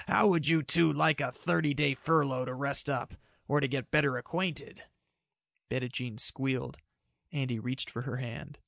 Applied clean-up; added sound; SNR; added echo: none; none; none; none.